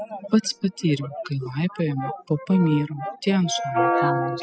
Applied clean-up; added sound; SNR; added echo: classical method spectral subtraction.